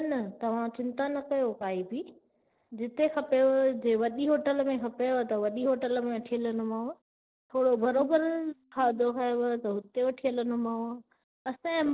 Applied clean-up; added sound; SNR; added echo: neural separator model SepFormer DNS4.